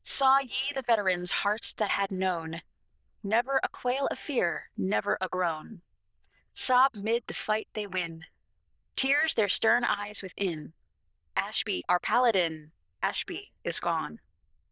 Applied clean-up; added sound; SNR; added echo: neural diffusion model UNIVERSE++.